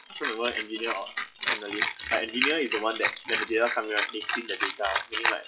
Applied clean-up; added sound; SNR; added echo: classical method WPE with log-MMSE.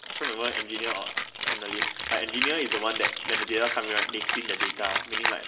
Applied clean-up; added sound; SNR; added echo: none; Rattle (instrument); -1 dB; reverberation time 2.8 s.